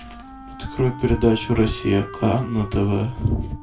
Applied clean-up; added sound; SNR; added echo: none; Wind instrument, woodwind instrument; 16 dB; reverberation time 0.2 s.